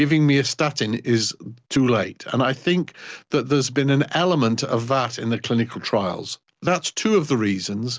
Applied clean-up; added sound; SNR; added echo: none; none; none; none.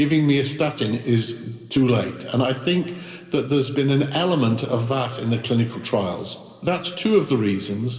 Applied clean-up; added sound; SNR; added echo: none; none; none; reverberation time 1.7 s.